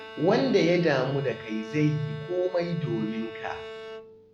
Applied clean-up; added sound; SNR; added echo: none; Bowed string instrument; 13 dB; none.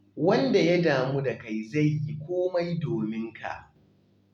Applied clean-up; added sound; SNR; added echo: none; none; none; none.